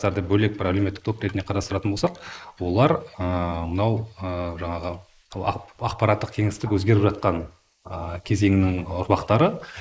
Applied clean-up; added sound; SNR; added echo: neural mask model Resemble Enhance denoiser.